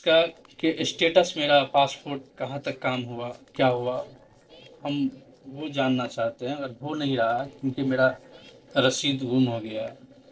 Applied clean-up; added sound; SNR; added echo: neural separator model SepFormer DNS4.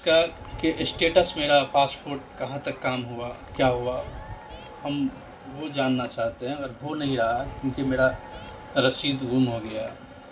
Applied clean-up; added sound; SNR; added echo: none; Crowd; 16 dB; reverberation time 0.3 s.